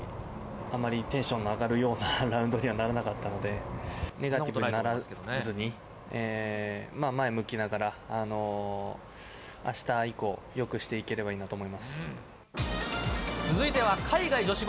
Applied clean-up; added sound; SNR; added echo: none; none; none; none.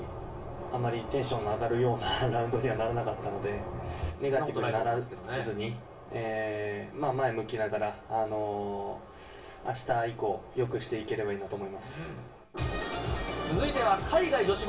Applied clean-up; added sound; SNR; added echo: none; none; none; reverberation time 0.3 s.